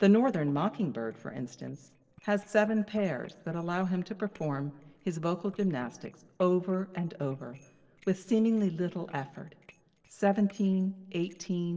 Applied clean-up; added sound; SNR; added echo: neural separator model SepFormer DNS4.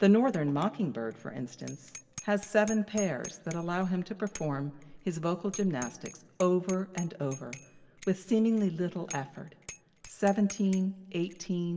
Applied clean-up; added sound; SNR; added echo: none; Bicycle bell; 18 dB; reverberation time 1.2 s.